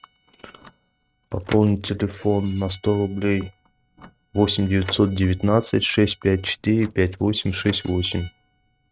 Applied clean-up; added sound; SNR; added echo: neural mask model RNNoise.